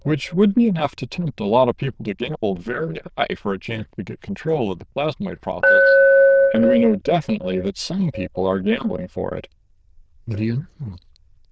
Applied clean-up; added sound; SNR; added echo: neural diffusion model UNIVERSE++.